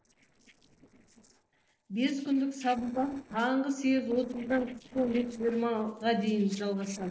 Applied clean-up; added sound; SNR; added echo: neural separator model SepFormer DNS4.